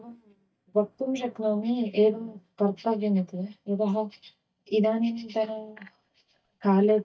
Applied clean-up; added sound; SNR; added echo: neural mask model DeepFilterNet 3.